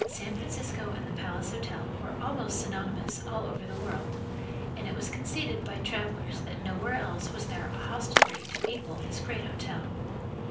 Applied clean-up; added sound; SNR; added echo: none; Splash, splatter; -4 dB; reverberation time 0.6 s.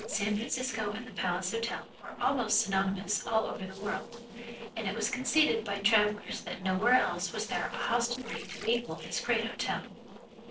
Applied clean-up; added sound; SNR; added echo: neural separator model SepFormer DNS4.